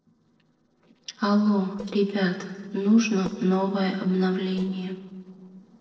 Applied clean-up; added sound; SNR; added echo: neural separator model SepFormer DNS4.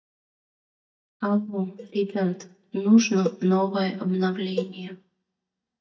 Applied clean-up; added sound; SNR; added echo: neural mask model DeepFilterNet 3.